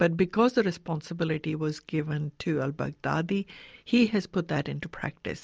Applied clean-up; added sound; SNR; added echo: none; none; none; none.